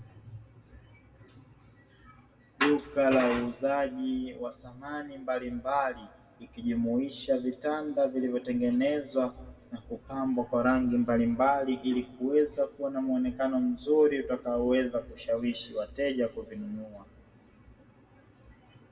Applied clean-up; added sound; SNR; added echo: none; none; none; reverberation time 1.0 s.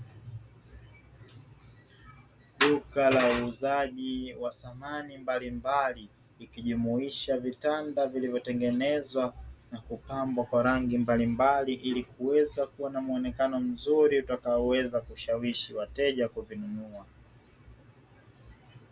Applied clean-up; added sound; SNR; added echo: none; none; none; none.